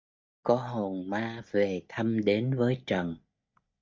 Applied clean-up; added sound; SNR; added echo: neural mask model DeepFilterNet 3.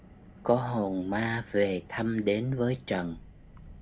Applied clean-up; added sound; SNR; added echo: none; Car; 20 dB; none.